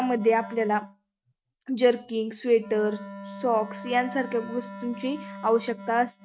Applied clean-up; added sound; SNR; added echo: neural mask model RNNoise.